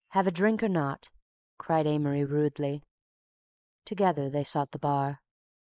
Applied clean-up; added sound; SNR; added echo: neural mask model Resemble Enhance denoiser.